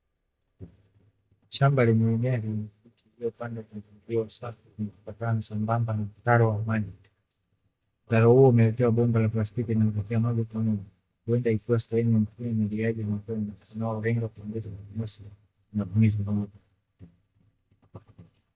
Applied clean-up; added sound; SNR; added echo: neural mask model DeepFilterNet 3.